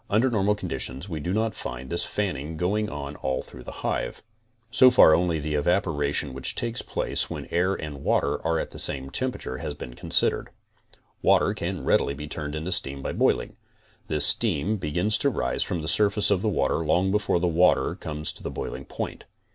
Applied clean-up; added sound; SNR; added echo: none; none; none; none.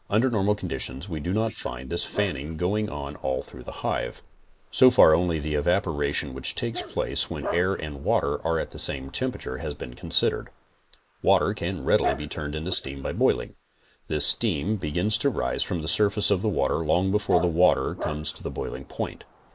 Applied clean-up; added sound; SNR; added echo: neural mask model Resemble Enhance denoiser.